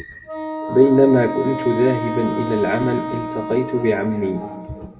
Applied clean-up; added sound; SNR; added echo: none; Wind instrument, woodwind instrument; 8 dB; reverberation time 1.8 s.